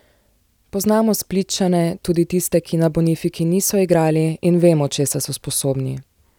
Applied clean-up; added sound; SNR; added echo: none; none; none; none.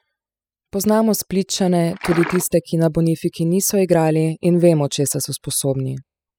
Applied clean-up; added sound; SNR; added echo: classical method spectral subtraction.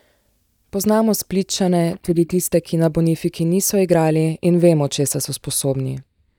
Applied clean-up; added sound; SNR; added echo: neural mask model DeepFilterNet 3.